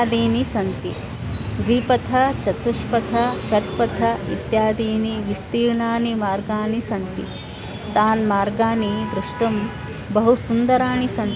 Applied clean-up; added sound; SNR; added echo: none; none; none; none.